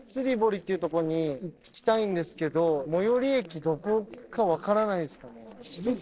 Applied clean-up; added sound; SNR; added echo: neural separator model SepFormer DNS4.